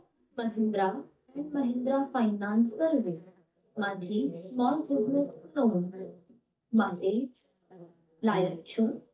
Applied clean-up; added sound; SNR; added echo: neural mask model DeepFilterNet 3.